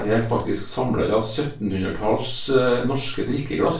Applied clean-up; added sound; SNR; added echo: neural separator model SepFormer DNS4.